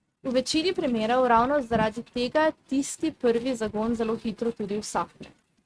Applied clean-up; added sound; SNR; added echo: neural mask model RNNoise.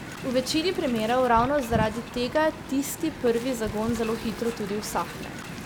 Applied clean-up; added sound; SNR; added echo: none; Wind; 9 dB; none.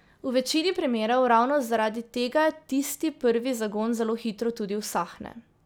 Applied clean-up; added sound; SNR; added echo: none; none; none; none.